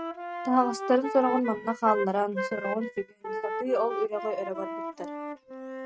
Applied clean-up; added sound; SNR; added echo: neural mask model RNNoise.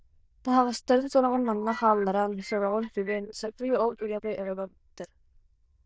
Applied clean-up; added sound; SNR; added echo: neural diffusion model UNIVERSE++.